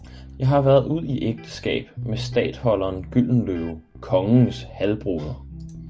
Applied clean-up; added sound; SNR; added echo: none; Bass guitar + Electric guitar; 13 dB; none.